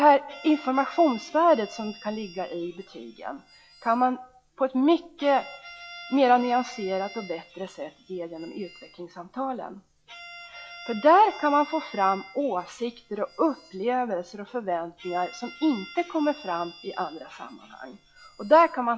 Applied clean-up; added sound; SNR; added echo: classical method log-MMSE.